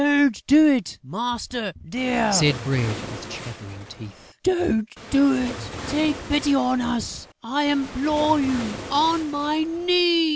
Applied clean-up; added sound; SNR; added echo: none; Waves, surf; 13 dB; none.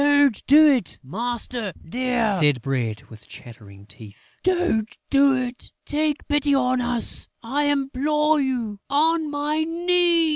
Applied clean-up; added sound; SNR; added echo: none; none; none; none.